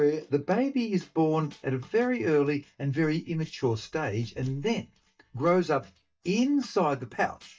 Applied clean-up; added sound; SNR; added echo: neural mask model DeepFilterNet 3.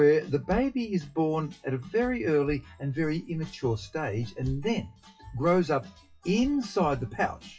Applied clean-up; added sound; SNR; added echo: classical method WPE with log-MMSE.